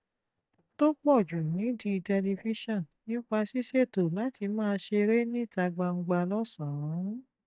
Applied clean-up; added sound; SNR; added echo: neural mask model DeepFilterNet 3.